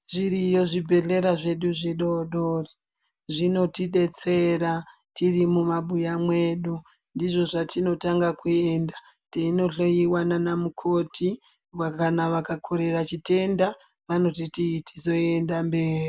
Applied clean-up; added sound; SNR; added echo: none; none; none; none.